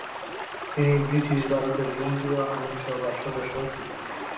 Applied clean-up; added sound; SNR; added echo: none; Stream; 7 dB; reverberation time 0.7 s.